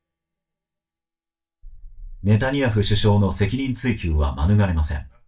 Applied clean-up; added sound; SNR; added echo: neural mask model DeepFilterNet 3.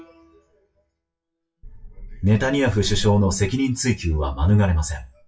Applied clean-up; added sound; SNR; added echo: classical method WPE with log-MMSE.